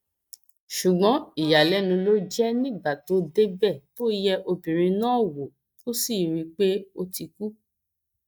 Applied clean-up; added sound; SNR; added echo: neural mask model DeepFilterNet 3.